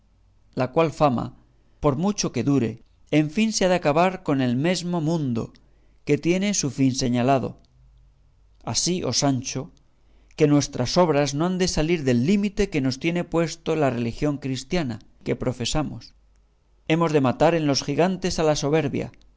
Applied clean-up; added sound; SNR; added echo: none; none; none; none.